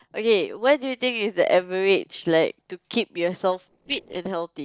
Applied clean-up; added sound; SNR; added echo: neural separator model SepFormer DNS4.